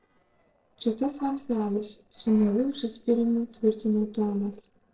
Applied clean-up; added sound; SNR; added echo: neural separator model SepFormer DNS4.